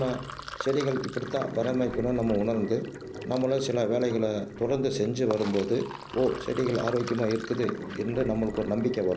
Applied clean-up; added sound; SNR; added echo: none; Sink (filling or washing); 11 dB; none.